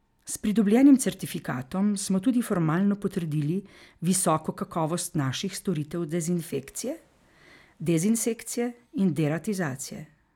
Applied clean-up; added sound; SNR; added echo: none; none; none; none.